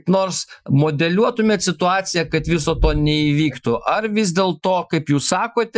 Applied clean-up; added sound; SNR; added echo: classical method Wiener filter.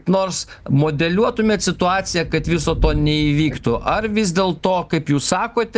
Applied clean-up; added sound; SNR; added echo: none; Thunder / Rain; 11 dB; none.